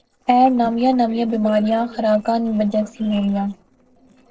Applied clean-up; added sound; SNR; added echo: neural separator model SepFormer DNS4.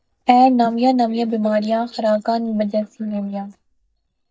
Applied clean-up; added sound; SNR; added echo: neural mask model DeepFilterNet 3.